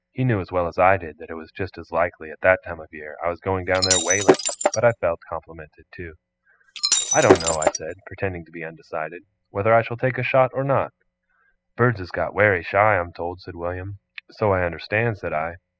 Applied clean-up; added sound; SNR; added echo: classical method spectral subtraction.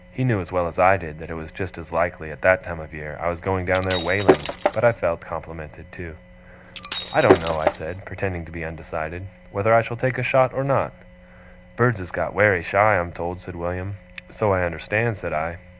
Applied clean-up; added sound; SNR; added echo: none; Shatter; -2 dB; none.